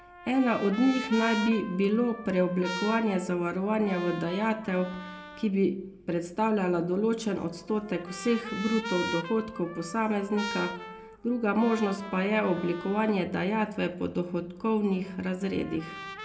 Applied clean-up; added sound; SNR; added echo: none; Trumpet; 13 dB; reverberation time 0.8 s.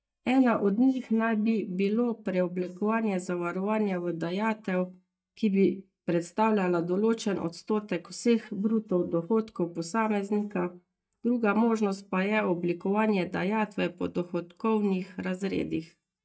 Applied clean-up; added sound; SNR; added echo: neural mask model DeepFilterNet 3.